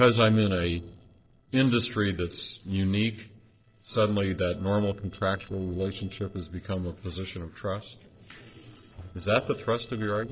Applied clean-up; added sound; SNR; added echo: neural separator model SepFormer DNS4.